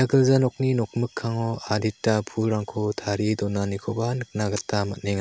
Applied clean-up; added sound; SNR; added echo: none; none; none; none.